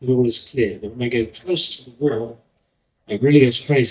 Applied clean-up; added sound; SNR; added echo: neural mask model DeepFilterNet 3.